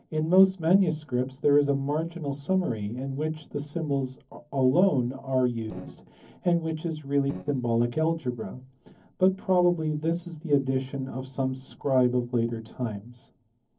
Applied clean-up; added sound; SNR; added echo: neural separator model SepFormer DNS4.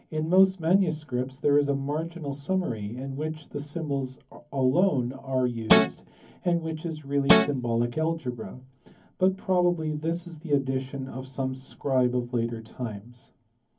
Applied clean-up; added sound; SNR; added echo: none; Guitar; -5 dB; reverberation time 0.3 s.